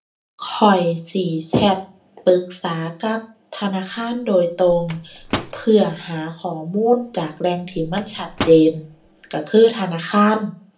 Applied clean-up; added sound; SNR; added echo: none; Microwave oven; 14 dB; reverberation time 0.3 s.